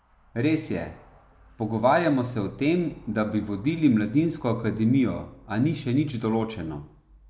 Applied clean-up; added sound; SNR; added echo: none; none; none; none.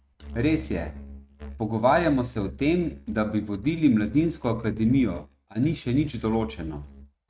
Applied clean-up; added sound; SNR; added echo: neural mask model RNNoise.